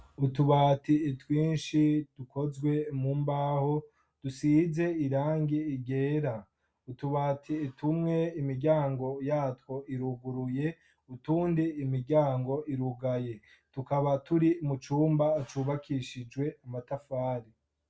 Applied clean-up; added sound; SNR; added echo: none; none; none; none.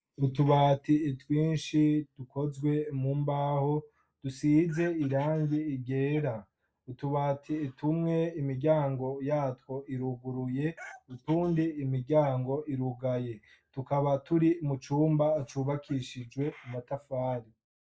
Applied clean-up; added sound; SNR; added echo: neural mask model Resemble Enhance denoiser.